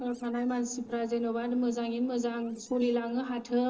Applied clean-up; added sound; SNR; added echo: neural separator model SepFormer DNS4.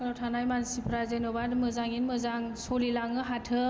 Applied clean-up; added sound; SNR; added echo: none; none; none; none.